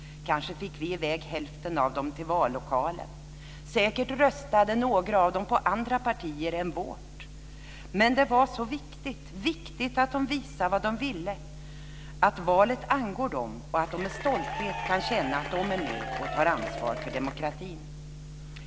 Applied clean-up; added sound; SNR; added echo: none; Applause / Crowd / Cheering; 7 dB; none.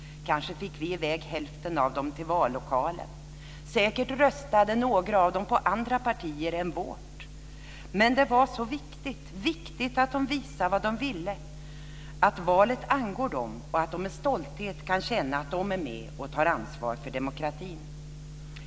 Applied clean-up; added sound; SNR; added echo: none; none; none; none.